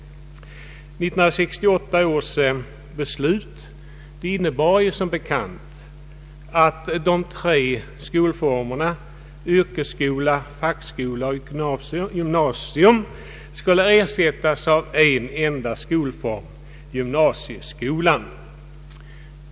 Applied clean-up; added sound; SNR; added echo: none; none; none; none.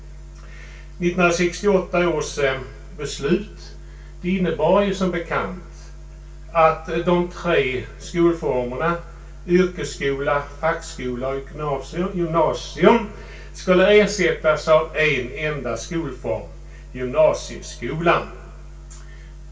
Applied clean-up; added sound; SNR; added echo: none; none; none; reverberation time 0.2 s.